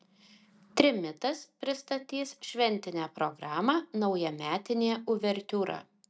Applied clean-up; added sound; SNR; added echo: none; none; none; none.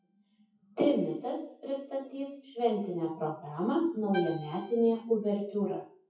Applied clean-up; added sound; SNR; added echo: classical method WPE with log-MMSE.